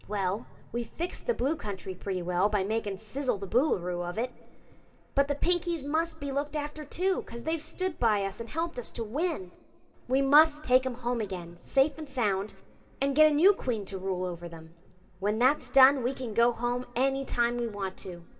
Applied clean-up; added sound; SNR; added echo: none; none; none; reverberation time 1.7 s.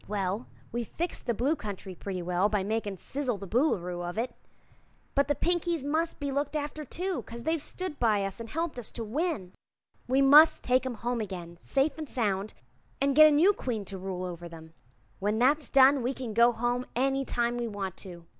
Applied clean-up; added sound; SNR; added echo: none; none; none; none.